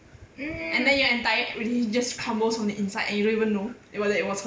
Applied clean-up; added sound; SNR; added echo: none; none; none; none.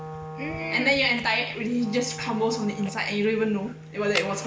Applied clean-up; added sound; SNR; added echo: none; Wind instrument, woodwind instrument + Fire; 11 dB; none.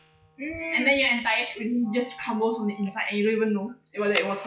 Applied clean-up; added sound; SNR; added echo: classical method log-MMSE.